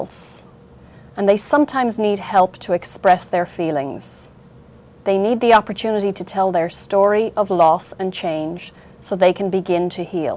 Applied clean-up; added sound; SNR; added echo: none; none; none; none.